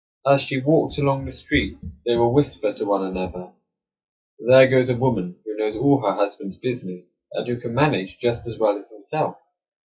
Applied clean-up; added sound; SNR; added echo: classical method log-MMSE.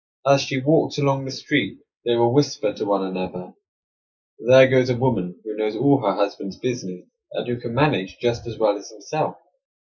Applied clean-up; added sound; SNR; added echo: neural mask model Resemble Enhance denoiser.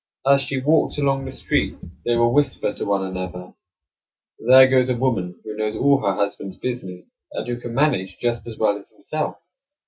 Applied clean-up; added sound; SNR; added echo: neural mask model RNNoise.